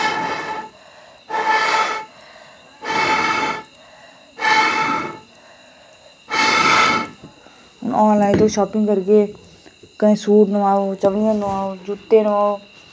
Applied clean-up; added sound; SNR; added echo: none; none; none; none.